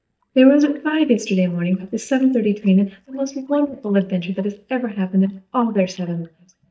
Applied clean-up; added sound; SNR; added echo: neural mask model DeepFilterNet 3.